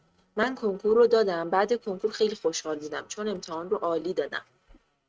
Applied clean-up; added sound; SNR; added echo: neural mask model RNNoise.